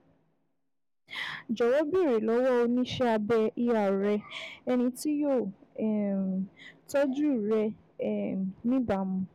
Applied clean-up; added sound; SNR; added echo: none; none; none; none.